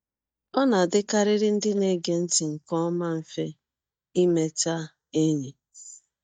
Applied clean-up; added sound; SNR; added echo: neural mask model DeepFilterNet 3.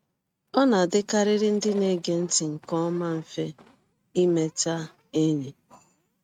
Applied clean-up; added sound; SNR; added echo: neural mask model RNNoise.